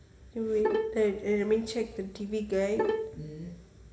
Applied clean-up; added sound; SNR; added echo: none; Bowed string instrument; 2 dB; reverberation time 2.8 s.